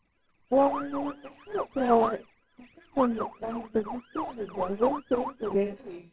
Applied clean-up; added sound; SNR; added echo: neural separator model SepFormer WHAMR!.